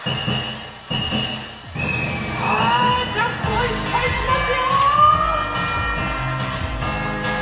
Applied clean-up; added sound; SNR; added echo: none; Drum kit; 20 dB; reverberation time 0.2 s.